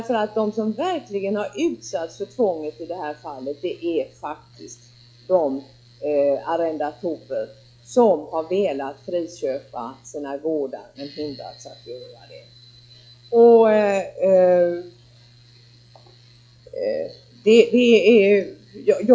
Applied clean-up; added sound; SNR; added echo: classical method log-MMSE.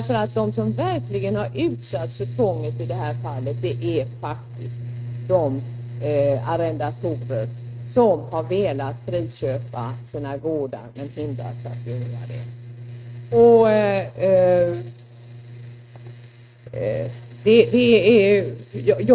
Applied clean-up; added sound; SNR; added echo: neural mask model RNNoise.